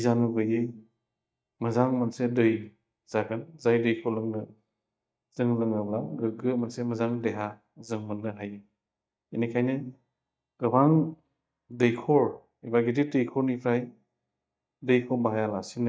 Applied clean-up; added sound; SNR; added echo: neural mask model DeepFilterNet 3.